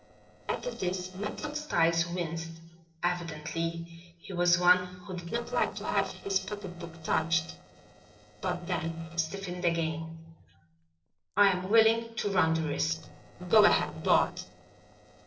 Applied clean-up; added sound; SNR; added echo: neural separator model SepFormer DNS4.